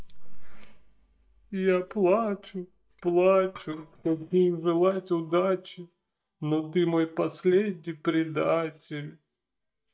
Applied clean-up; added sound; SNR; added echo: neural mask model DeepFilterNet 3.